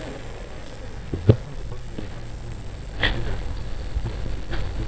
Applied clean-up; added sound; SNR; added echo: neural mask model DeepFilterNet 3.